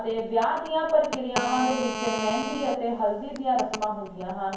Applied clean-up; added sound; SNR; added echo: none; Telephone; 8 dB; reverberation time 0.9 s.